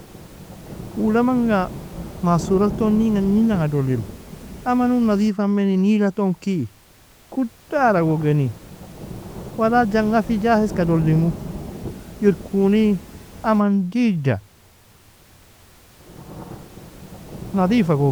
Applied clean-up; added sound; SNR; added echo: none; Rain / Thunderstorm; 14 dB; none.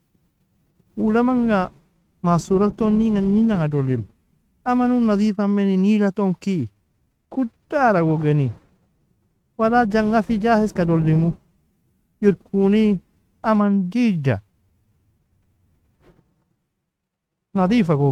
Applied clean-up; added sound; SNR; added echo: neural mask model RNNoise.